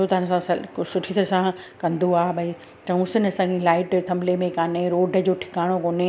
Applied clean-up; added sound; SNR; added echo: none; none; none; none.